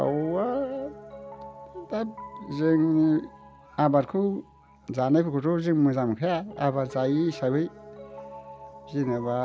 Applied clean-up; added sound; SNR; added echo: none; Piano; 18 dB; none.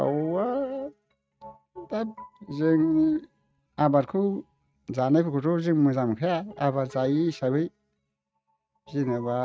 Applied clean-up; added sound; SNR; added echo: neural mask model RNNoise.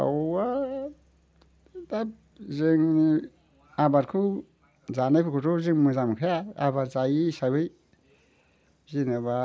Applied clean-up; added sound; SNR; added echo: none; none; none; none.